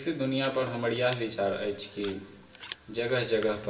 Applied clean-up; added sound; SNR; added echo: none; Scissors; 14 dB; reverberation time 0.9 s.